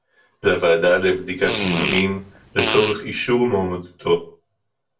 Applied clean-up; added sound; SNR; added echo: none; Fart; 5 dB; reverberation time 0.3 s.